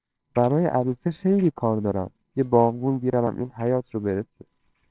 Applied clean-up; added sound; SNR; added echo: neural separator model SepFormer WHAMR!.